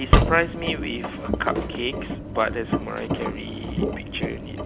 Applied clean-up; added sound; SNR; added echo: none; Engine; -3 dB; none.